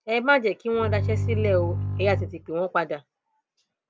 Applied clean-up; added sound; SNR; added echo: none; Bowed string instrument; 1 dB; none.